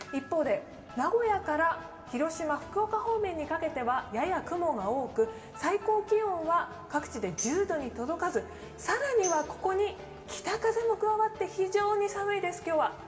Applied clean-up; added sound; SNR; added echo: none; Tambourine; 14 dB; reverberation time 2.0 s.